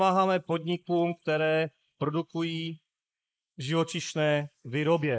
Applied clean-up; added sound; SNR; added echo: neural mask model Resemble Enhance denoiser.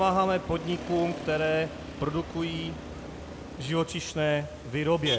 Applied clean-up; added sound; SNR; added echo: none; Motor vehicle (road); 10 dB; none.